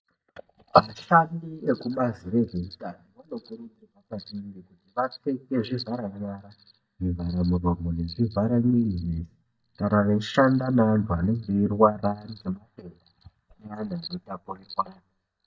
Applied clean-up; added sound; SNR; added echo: neural mask model DeepFilterNet 3.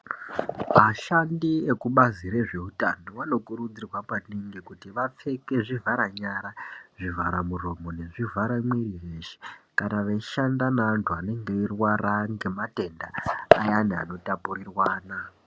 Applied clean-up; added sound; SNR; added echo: none; none; none; none.